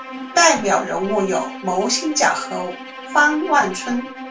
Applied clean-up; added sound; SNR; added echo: none; Bowed string instrument; 13 dB; reverberation time 0.2 s.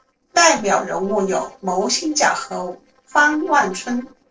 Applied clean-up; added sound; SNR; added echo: neural separator model SepFormer DNS4.